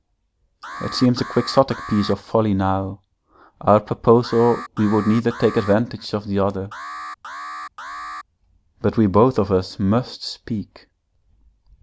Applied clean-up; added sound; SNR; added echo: none; Alarm; 12 dB; none.